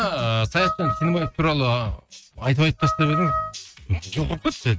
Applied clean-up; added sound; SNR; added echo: neural mask model RNNoise.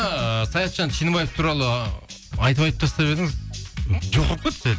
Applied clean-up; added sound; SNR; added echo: none; none; none; none.